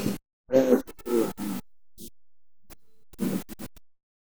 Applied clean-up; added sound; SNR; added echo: neural mask model Resemble Enhance denoiser.